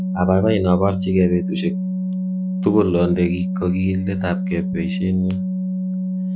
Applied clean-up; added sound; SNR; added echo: none; Organ; 1 dB; none.